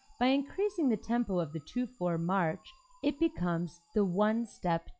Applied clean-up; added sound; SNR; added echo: classical method log-MMSE.